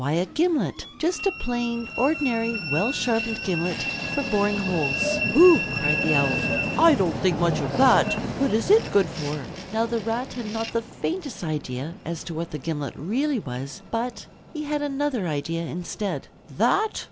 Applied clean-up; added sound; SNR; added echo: none; Train; 6 dB; none.